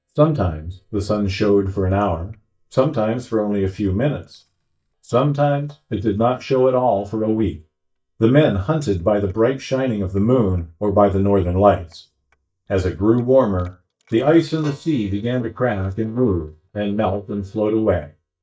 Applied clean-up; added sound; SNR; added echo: neural mask model DeepFilterNet 3.